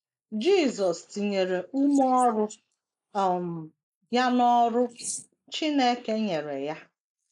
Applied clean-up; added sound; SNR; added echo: neural mask model Resemble Enhance denoiser.